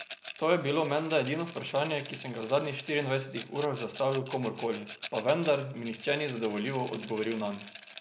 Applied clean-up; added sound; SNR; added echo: none; Rattle; 9 dB; none.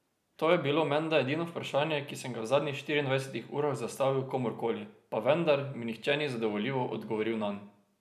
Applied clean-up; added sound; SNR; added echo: none; none; none; none.